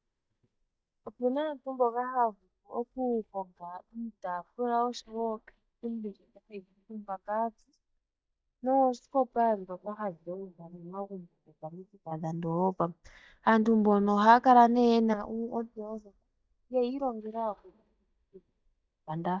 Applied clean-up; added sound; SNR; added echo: neural mask model DeepFilterNet 3.